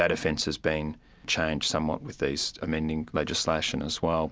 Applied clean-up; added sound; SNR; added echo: none; none; none; none.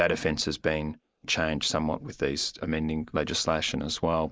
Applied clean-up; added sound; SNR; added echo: neural mask model Resemble Enhance denoiser.